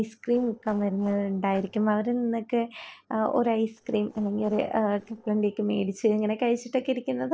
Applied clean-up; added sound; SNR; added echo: neural separator model SepFormer DNS4.